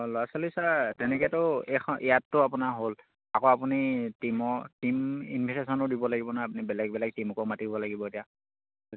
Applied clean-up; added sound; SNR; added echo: none; none; none; none.